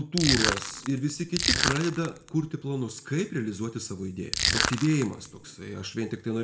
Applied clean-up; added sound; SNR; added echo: none; Crushing; -1 dB; reverberation time 0.5 s.